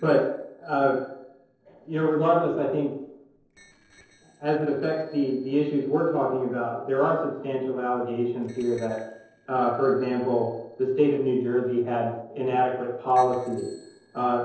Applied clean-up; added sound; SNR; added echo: neural separator model SepFormer DNS4.